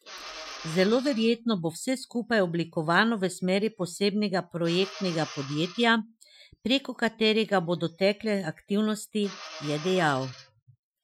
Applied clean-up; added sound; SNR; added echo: classical method Wiener filter.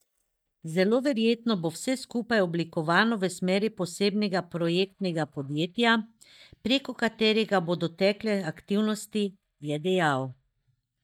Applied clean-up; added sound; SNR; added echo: neural mask model DeepFilterNet 3.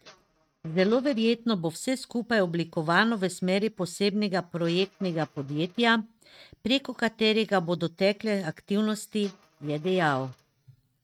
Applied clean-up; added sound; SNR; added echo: neural mask model RNNoise.